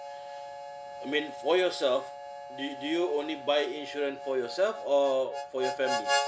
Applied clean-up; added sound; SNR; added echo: none; Harmonica; 6 dB; none.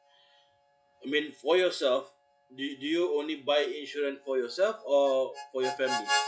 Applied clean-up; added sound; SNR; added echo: classical method log-MMSE.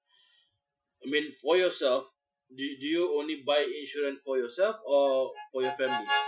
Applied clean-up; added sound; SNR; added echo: classical method Wiener filter.